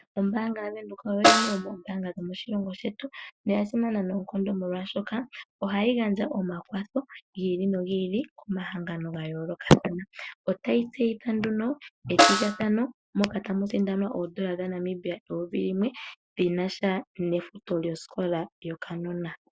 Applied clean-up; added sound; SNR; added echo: classical method Wiener filter.